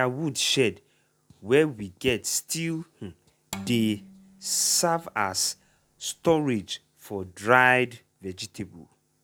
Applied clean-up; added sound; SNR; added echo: none; Bowed string instrument; 19 dB; none.